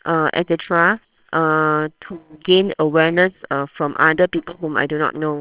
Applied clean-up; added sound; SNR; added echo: neural separator model SepFormer WHAMR!.